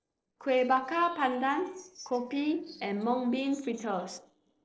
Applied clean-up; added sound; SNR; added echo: neural separator model SepFormer DNS4.